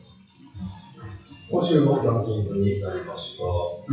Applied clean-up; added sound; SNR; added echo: classical method WPE with log-MMSE.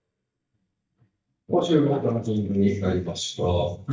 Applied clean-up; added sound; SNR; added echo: neural mask model DeepFilterNet 3.